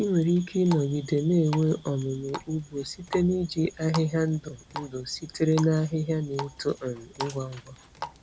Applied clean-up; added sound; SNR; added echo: none; Water tap, faucet; 16 dB; none.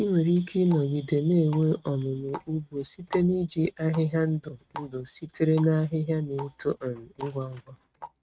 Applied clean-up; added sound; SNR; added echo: neural mask model RNNoise.